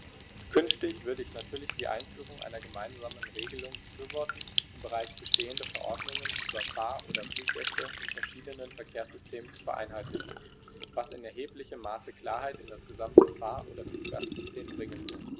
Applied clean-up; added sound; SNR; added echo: none; Trickle, dribble / Sink (filling or washing); -5 dB; none.